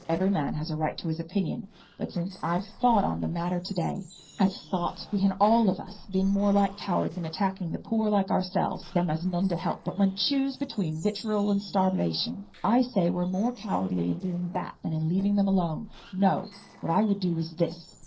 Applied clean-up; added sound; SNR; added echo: neural separator model SepFormer DNS4.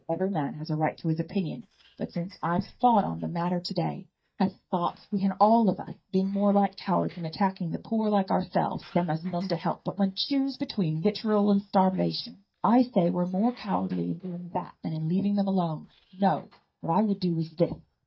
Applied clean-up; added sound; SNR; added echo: neural mask model DeepFilterNet 3.